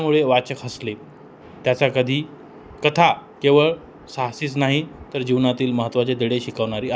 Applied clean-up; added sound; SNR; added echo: none; none; none; none.